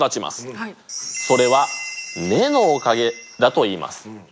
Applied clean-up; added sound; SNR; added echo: none; none; none; none.